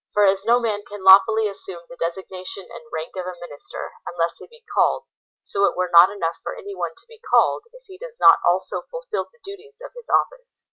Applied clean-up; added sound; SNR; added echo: none; none; none; none.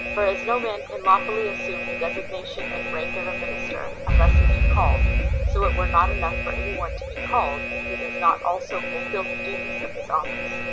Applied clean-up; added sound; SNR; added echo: none; Alarm; -3 dB; none.